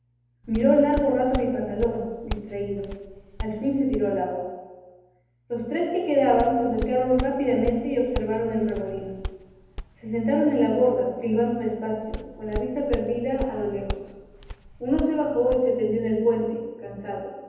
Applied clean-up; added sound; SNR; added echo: none; Walk, footsteps; 11 dB; reverberation time 1.1 s.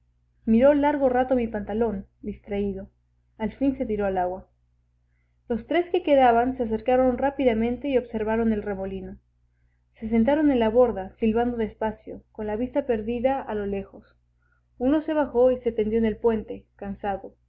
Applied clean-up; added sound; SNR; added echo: none; none; none; none.